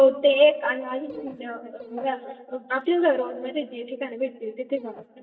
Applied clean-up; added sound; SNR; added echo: neural mask model DeepFilterNet 3.